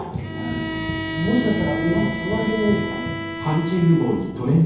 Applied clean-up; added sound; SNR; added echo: none; Bowed string instrument; 7 dB; reverberation time 0.9 s.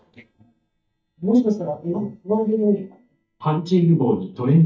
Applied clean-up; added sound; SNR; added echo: neural mask model DeepFilterNet 3.